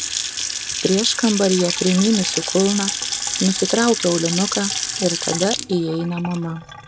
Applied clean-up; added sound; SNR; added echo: none; Sink (filling or washing) / Water tap, faucet / Splash, splatter; 4 dB; none.